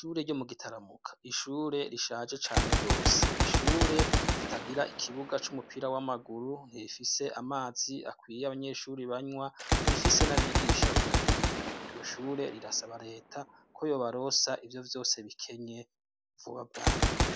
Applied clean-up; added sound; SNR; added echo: none; Gunshot, gunfire; -3 dB; none.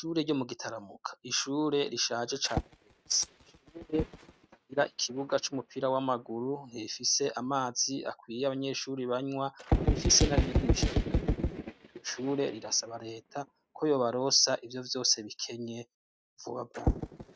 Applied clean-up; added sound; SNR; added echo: neural mask model RNNoise.